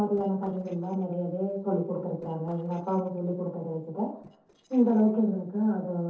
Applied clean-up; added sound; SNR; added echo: neural separator model SepFormer DNS4.